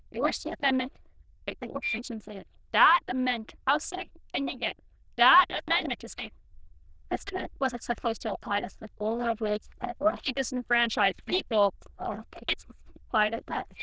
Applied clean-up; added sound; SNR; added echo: neural diffusion model UNIVERSE++.